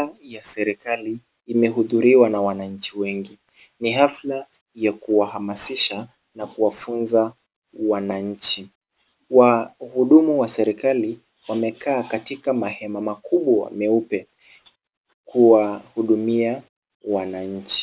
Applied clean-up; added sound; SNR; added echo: none; none; none; none.